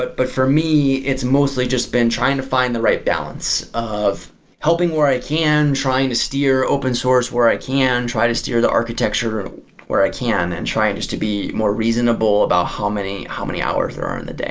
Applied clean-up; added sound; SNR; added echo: none; none; none; none.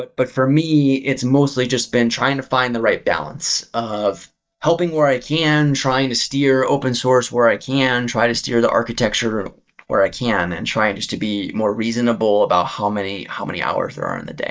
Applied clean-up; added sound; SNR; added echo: neural mask model DeepFilterNet 3.